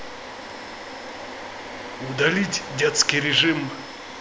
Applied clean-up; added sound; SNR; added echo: none; Domestic sounds, home sounds; 10 dB; none.